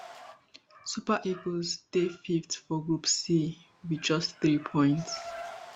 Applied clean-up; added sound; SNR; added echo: none; Car; 19 dB; none.